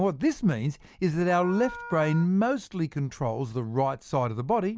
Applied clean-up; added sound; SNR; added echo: none; Wind instrument, woodwind instrument; 17 dB; none.